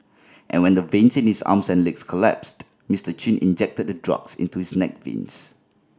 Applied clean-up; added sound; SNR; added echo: none; none; none; none.